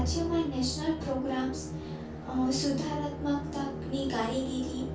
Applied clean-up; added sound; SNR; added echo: none; Musical instrument; 5 dB; reverberation time 0.3 s.